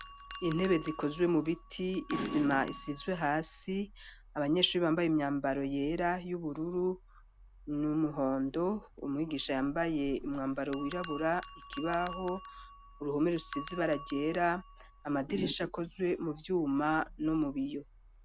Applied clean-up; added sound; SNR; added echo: none; Bell; 0 dB; none.